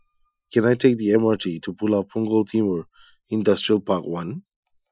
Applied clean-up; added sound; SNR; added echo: classical method Wiener filter.